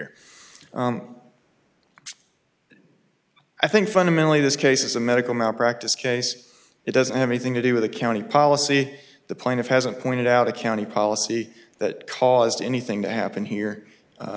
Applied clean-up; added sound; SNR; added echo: none; none; none; none.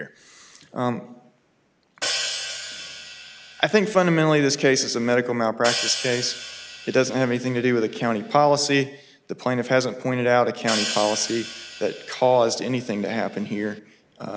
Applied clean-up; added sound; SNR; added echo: none; Hi-hat; 10 dB; none.